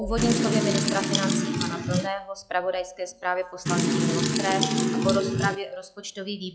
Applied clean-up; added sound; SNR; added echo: classical method log-MMSE.